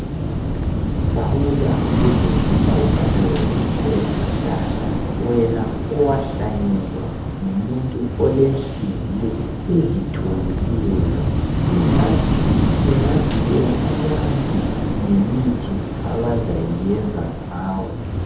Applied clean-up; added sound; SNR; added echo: none; Waves, surf / Wind; -3 dB; reverberation time 0.7 s.